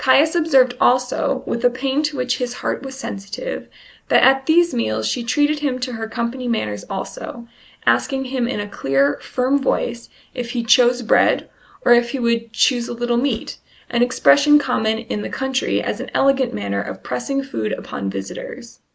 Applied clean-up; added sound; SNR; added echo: neural mask model Resemble Enhance denoiser.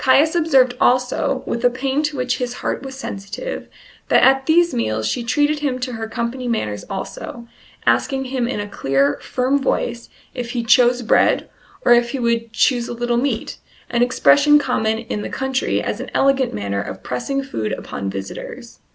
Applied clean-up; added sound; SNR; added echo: none; Whoosh, swoosh, swish; 18 dB; none.